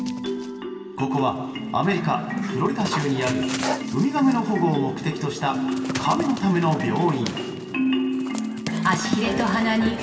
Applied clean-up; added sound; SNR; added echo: none; Dog; 12 dB; reverberation time 2.6 s.